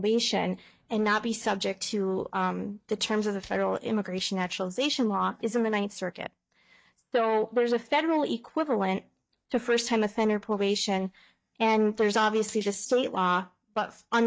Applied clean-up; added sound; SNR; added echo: neural mask model DeepFilterNet 3.